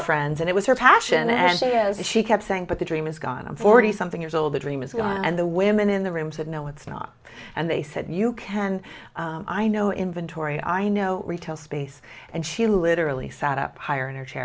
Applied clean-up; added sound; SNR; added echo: none; none; none; none.